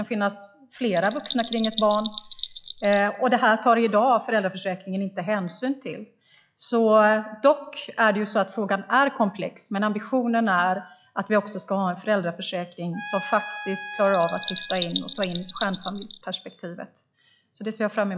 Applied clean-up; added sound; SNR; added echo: classical method log-MMSE.